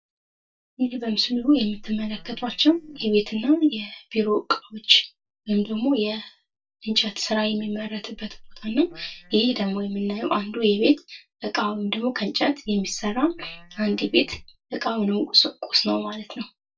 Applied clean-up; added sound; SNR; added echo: neural mask model DeepFilterNet 3.